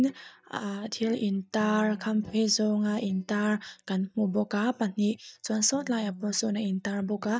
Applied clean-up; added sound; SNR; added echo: neural mask model DeepFilterNet 3.